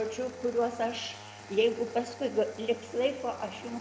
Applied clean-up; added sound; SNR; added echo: none; Engine starting; 16 dB; none.